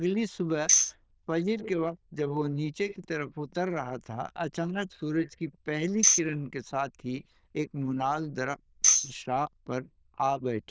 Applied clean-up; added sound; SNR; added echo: neural diffusion model UNIVERSE++.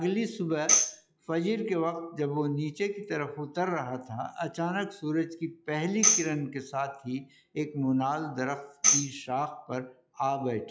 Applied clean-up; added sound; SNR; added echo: classical method log-MMSE.